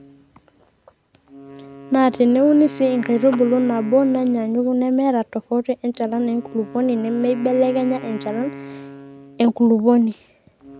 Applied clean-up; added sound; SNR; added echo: none; Wind instrument, woodwind instrument; 17 dB; none.